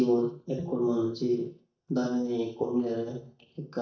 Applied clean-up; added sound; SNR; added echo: neural mask model DeepFilterNet 3.